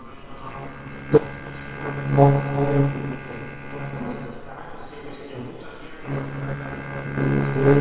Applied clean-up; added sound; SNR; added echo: neural separator model SepFormer WHAMR!.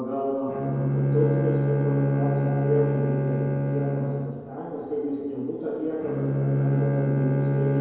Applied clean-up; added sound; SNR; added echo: none; Bowed string instrument; -4 dB; reverberation time 2.2 s.